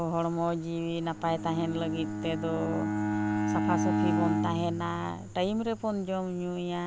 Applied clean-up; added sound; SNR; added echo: none; Bowed string instrument; 1 dB; none.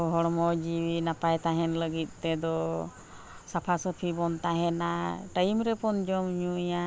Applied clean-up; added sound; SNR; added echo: none; none; none; none.